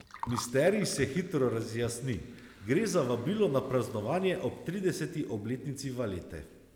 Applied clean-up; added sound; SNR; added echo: none; Gurgling; 18 dB; none.